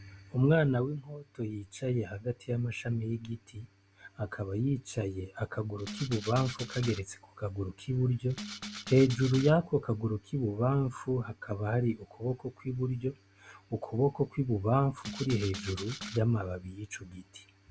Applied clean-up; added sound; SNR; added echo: none; Rattle (instrument); 11 dB; none.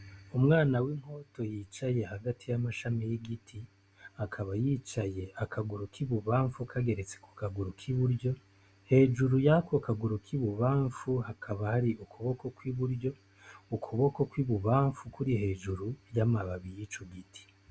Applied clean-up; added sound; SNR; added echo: none; none; none; none.